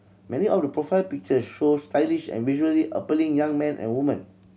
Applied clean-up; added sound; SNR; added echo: none; none; none; none.